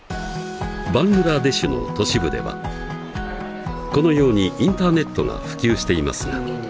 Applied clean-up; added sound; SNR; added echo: none; none; none; none.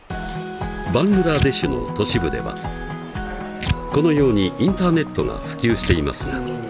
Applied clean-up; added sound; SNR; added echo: none; Tearing; 10 dB; none.